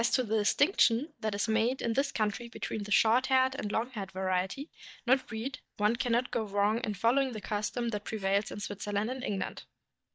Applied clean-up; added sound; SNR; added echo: neural mask model DeepFilterNet 3.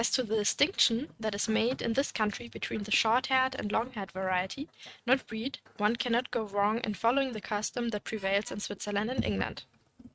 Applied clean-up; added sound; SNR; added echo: neural mask model RNNoise.